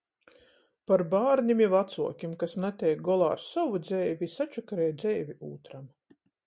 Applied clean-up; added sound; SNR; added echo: none; none; none; none.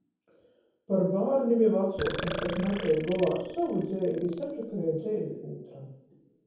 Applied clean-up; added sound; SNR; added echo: none; Burping, eructation; 10 dB; reverberation time 0.9 s.